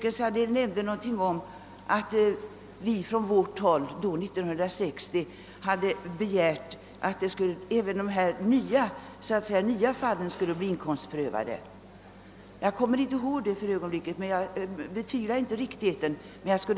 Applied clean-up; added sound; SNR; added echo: none; none; none; none.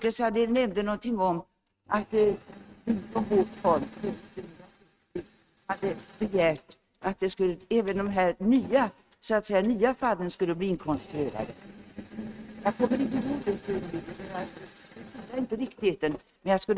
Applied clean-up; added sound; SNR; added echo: neural mask model RNNoise.